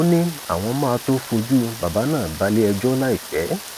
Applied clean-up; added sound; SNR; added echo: none; Rain; 14 dB; none.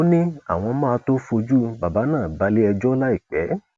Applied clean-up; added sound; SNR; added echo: none; none; none; none.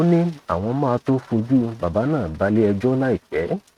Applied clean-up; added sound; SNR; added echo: neural mask model RNNoise.